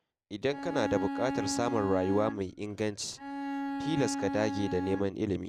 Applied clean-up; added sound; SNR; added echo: none; Bowed string instrument; 4 dB; none.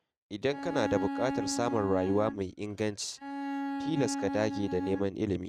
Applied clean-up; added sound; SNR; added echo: neural mask model RNNoise.